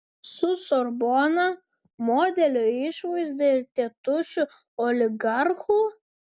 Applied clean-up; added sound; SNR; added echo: none; none; none; none.